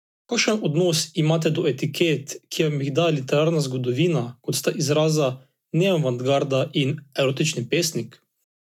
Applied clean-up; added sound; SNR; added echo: none; none; none; none.